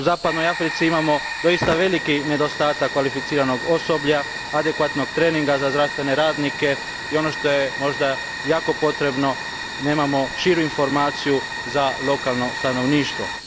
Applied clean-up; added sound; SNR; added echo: none; Fire; 7 dB; none.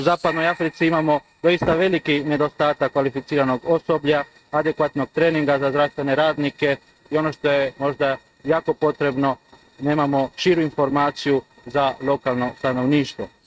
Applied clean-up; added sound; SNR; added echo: neural mask model RNNoise.